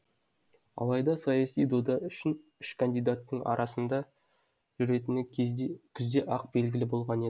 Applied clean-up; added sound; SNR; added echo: none; none; none; none.